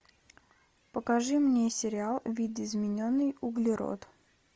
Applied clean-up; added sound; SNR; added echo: none; none; none; none.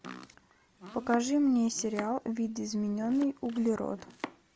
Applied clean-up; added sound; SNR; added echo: none; Domestic sounds, home sounds; 16 dB; none.